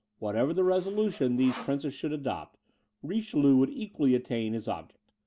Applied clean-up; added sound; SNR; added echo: none; Sawing; 19 dB; none.